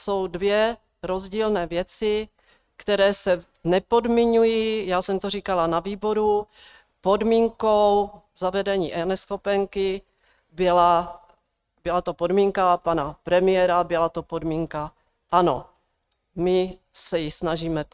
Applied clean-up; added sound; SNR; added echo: neural mask model RNNoise.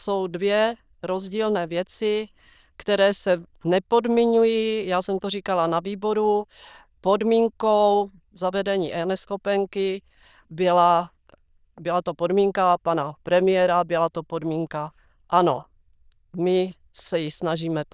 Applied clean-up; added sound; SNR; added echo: neural diffusion model UNIVERSE++.